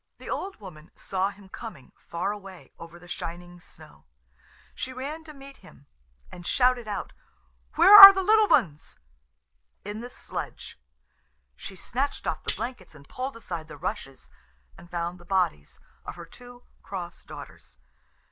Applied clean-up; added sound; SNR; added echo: neural mask model Resemble Enhance denoiser.